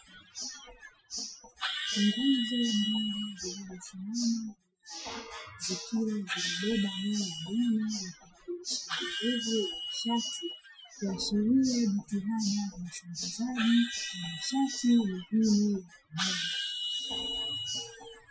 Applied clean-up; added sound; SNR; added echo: classical method Wiener filter.